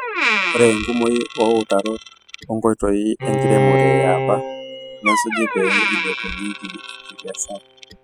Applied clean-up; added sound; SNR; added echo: classical method spectral subtraction.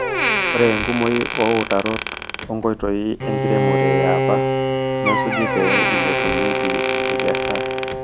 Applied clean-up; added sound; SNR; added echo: none; Door + Bowed string instrument; -2 dB; none.